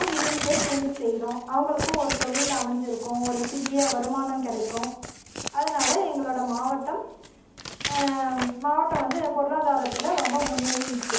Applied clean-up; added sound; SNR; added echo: none; Crumpling, crinkling / Tearing; 5 dB; reverberation time 0.8 s.